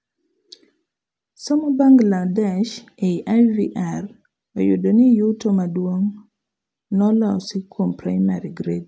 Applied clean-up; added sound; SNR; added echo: none; none; none; none.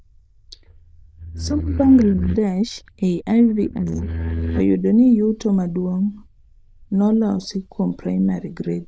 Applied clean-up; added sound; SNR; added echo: neural diffusion model UNIVERSE++.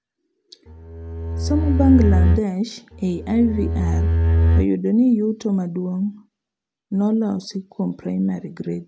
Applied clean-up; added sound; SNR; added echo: none; Bowed string instrument; -3 dB; none.